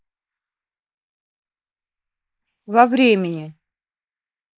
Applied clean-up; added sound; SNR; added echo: neural mask model Resemble Enhance denoiser.